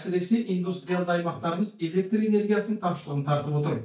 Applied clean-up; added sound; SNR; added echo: neural mask model DeepFilterNet 3.